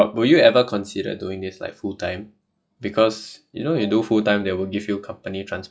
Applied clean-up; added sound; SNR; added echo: classical method log-MMSE.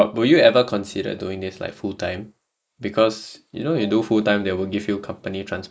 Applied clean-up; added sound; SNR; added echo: neural mask model Resemble Enhance denoiser.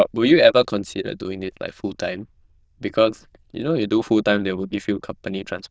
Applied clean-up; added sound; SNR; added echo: neural diffusion model UNIVERSE++.